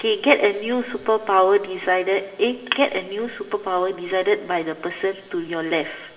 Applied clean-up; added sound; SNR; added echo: none; none; none; reverberation time 2.3 s.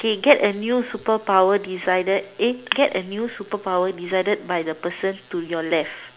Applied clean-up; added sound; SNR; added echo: none; none; none; none.